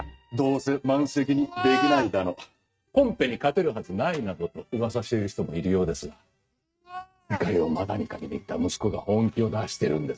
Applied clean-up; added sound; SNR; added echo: neural mask model RNNoise.